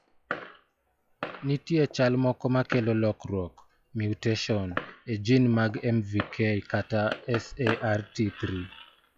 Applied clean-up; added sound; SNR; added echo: classical method log-MMSE.